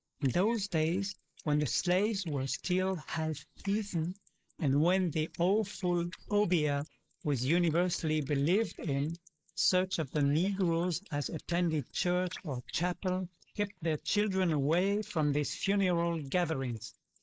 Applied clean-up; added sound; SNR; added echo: neural mask model Resemble Enhance denoiser.